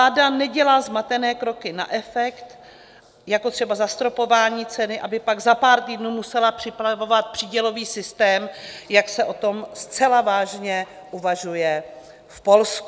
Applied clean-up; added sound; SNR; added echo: none; none; none; none.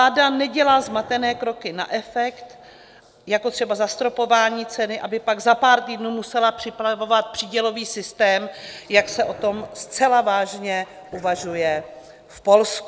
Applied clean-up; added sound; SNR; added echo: none; Dog; 20 dB; none.